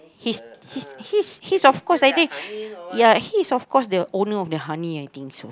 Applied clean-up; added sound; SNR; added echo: none; none; none; none.